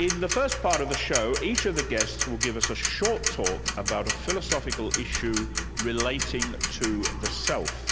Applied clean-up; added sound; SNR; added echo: none; Tick-tock; 1 dB; none.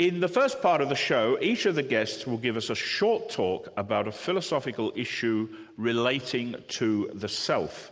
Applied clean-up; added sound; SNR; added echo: none; none; none; none.